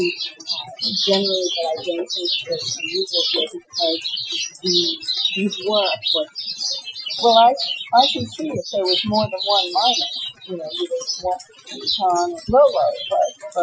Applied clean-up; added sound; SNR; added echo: classical method Wiener filter.